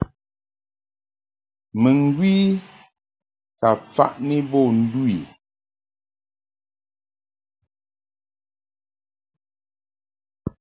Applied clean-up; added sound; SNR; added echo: none; none; none; none.